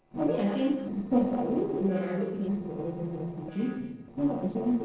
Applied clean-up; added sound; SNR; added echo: neural separator model SepFormer DNS4.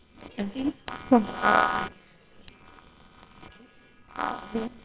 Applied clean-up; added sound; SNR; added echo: neural separator model SepFormer WHAMR!.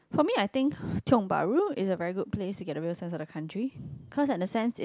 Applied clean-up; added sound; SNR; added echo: none; none; none; none.